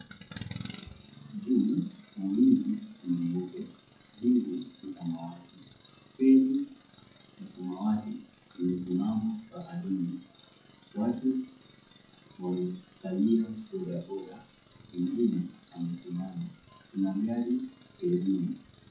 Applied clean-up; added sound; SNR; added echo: classical method WPE with log-MMSE.